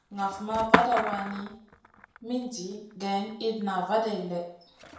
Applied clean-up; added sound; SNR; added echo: none; Skateboard; 3 dB; reverberation time 0.5 s.